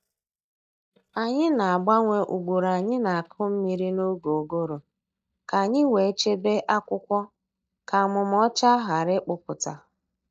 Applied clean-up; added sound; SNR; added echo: neural mask model DeepFilterNet 3.